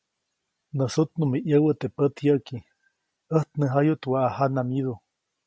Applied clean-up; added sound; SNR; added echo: none; none; none; none.